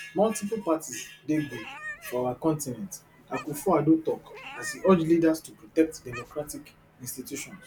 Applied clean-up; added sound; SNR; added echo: none; Meow; 17 dB; none.